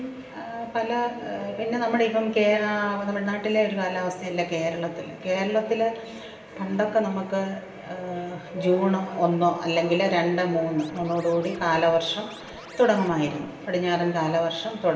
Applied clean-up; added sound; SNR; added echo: none; Scratching (performance technique); 20 dB; reverberation time 1.2 s.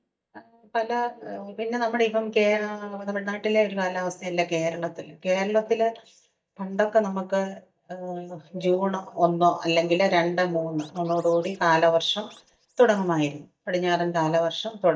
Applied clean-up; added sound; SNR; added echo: neural mask model DeepFilterNet 3.